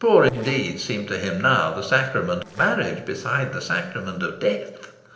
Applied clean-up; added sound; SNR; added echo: neural separator model SepFormer DNS4.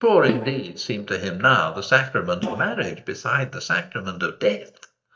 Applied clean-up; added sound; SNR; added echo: neural mask model DeepFilterNet 3.